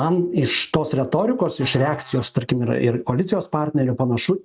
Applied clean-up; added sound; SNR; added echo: neural mask model RNNoise.